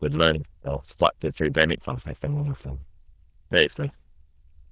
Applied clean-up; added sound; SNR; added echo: neural diffusion model UNIVERSE++.